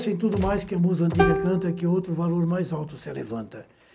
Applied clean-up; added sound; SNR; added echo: none; Gunshot, gunfire + Plucked string instrument; 5 dB; none.